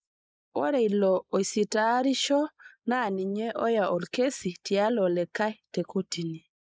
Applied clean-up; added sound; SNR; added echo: neural mask model Resemble Enhance denoiser.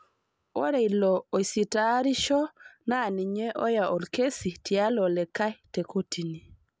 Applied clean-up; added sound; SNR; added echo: none; none; none; none.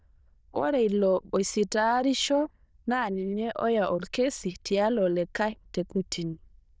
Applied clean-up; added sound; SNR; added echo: neural diffusion model UNIVERSE++.